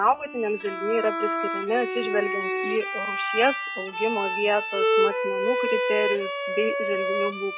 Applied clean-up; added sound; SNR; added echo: classical method log-MMSE.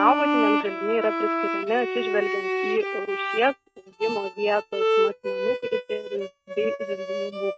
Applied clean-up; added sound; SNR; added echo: neural mask model RNNoise.